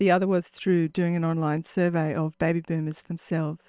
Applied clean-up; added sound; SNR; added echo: neural separator model SepFormer WHAM!.